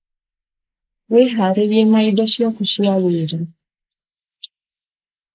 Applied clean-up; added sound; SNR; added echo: neural mask model Resemble Enhance denoiser.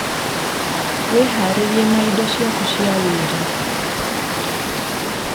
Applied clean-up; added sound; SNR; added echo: none; Water; -1 dB; none.